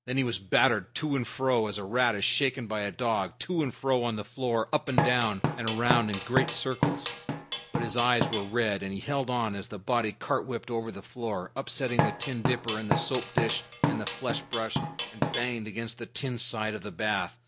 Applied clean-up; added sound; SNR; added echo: none; Drum kit; 0 dB; none.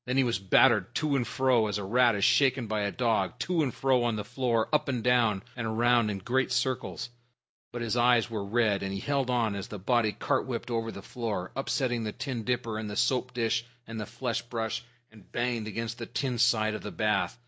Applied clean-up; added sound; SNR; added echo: none; none; none; none.